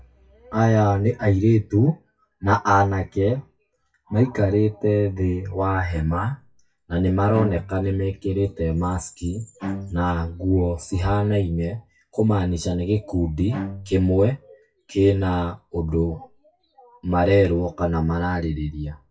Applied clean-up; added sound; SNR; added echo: classical method WPE with log-MMSE.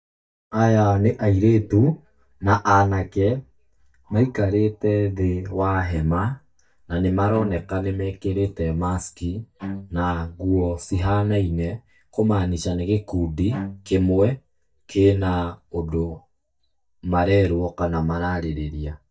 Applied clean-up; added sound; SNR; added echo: neural mask model DeepFilterNet 3.